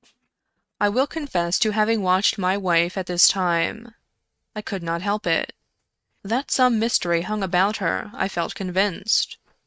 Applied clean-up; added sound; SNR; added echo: neural mask model RNNoise.